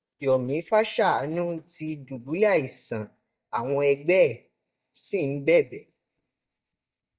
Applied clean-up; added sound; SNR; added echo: neural mask model DeepFilterNet 3.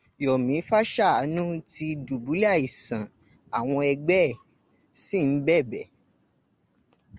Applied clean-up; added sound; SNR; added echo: none; none; none; none.